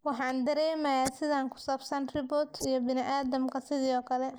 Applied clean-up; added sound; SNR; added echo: neural mask model Resemble Enhance denoiser.